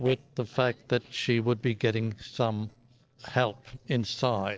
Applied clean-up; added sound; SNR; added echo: neural separator model SepFormer DNS4.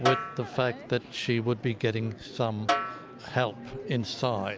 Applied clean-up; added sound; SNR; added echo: none; Snare drum; 5 dB; none.